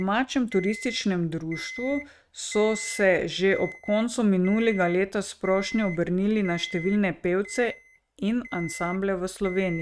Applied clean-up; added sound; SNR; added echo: neural mask model RNNoise.